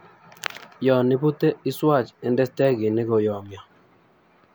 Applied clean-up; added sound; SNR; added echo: none; none; none; none.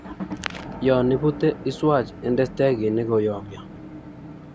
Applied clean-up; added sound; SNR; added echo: none; Motor vehicle (road) / Engine; 13 dB; none.